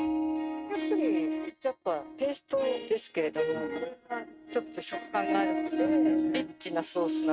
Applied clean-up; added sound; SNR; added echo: neural mask model RNNoise.